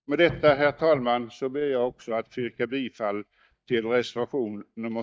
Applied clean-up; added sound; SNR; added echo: neural mask model DeepFilterNet 3.